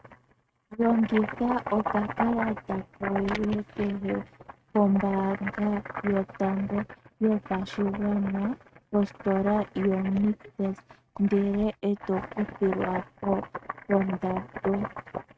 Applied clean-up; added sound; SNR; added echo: neural mask model RNNoise.